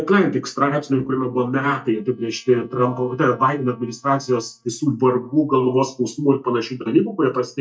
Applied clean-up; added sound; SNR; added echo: neural mask model DeepFilterNet 3.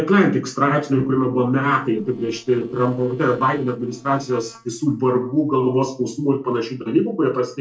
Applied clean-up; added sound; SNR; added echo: neural separator model SepFormer DNS4.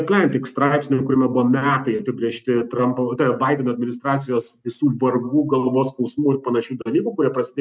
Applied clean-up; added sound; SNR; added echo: none; none; none; none.